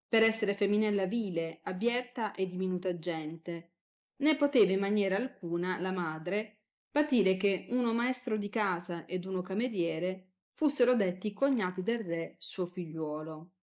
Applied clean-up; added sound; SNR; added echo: neural mask model DeepFilterNet 3.